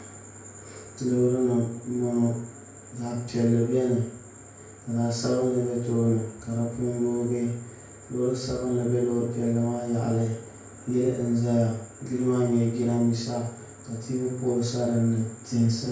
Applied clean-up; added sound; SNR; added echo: none; none; none; reverberation time 0.5 s.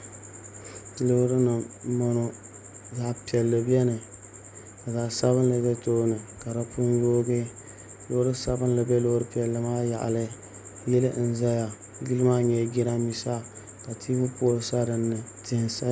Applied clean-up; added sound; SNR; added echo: none; none; none; none.